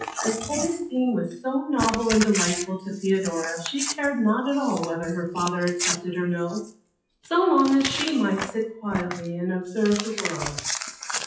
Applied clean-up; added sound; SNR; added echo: classical method WPE with log-MMSE.